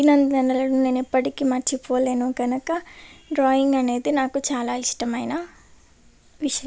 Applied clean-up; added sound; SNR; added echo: none; none; none; none.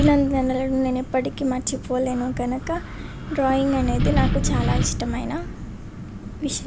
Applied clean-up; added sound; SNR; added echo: none; Wind; 2 dB; none.